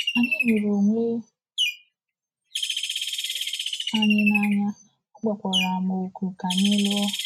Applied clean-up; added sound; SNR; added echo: neural mask model RNNoise.